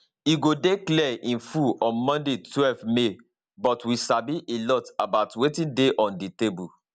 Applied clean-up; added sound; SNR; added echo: none; none; none; none.